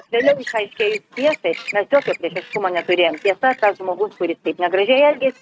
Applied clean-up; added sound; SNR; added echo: neural mask model RNNoise.